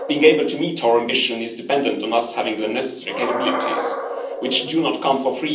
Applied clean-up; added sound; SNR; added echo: none; Animal; 9 dB; reverberation time 0.6 s.